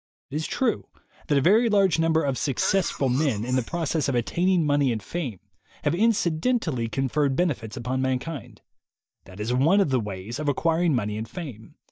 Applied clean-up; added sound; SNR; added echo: neural mask model DeepFilterNet 3.